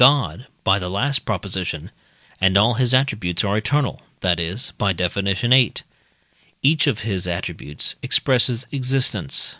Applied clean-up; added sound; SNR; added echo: none; none; none; none.